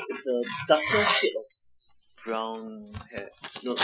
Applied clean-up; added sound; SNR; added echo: classical method Wiener filter.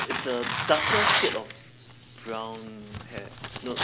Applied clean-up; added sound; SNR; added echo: none; Tearing; -2 dB; none.